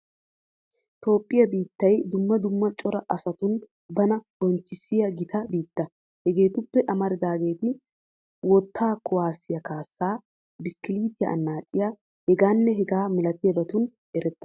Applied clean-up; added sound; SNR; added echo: none; none; none; none.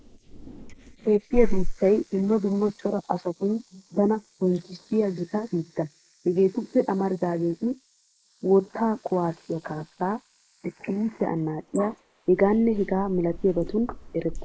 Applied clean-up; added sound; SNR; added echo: neural mask model Resemble Enhance denoiser.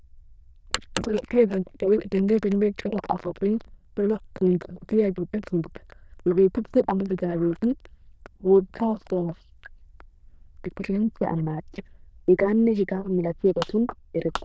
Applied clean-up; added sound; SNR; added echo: neural diffusion model UNIVERSE++.